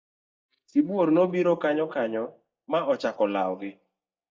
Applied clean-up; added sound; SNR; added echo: neural mask model DeepFilterNet 3.